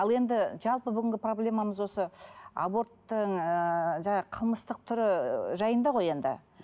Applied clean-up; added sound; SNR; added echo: none; none; none; none.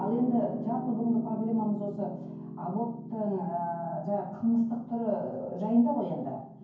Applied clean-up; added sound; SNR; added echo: none; Piano; 10 dB; reverberation time 0.9 s.